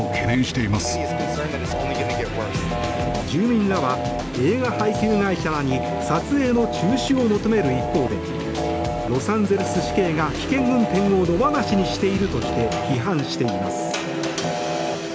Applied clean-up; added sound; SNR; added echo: none; Telephone; 8 dB; none.